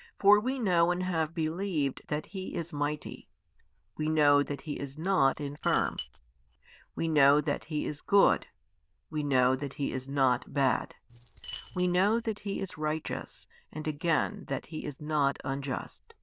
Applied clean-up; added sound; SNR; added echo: neural diffusion model UNIVERSE++.